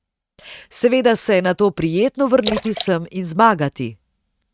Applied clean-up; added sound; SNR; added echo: neural mask model RNNoise.